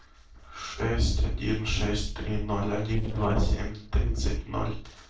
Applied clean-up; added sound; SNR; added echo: neural separator model SepFormer DNS4.